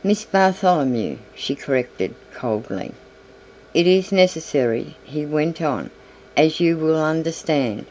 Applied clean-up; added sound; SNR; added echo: none; none; none; none.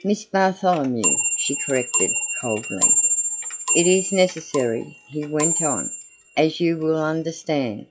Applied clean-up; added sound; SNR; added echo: classical method log-MMSE.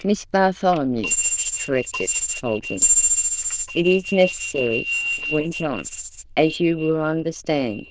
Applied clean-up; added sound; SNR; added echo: neural diffusion model UNIVERSE++.